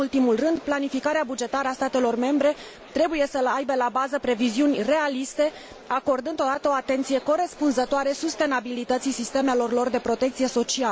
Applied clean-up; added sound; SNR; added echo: none; none; none; none.